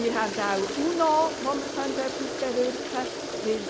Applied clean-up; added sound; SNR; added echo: none; Toilet flush; 5 dB; none.